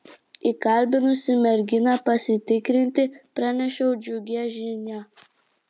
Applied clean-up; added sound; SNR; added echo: none; none; none; none.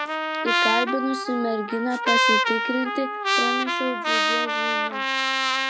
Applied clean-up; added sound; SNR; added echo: none; Trumpet; -5 dB; none.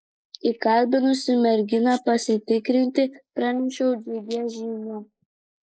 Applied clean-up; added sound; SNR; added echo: neural mask model Resemble Enhance denoiser.